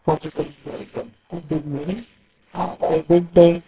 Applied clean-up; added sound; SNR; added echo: neural separator model SepFormer WHAMR!.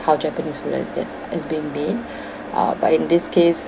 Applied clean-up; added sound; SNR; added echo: none; none; none; none.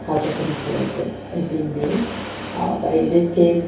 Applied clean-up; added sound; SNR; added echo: none; Fire; 13 dB; reverberation time 0.6 s.